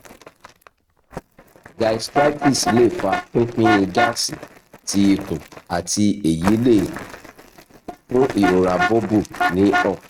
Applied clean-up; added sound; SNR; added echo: neural mask model RNNoise.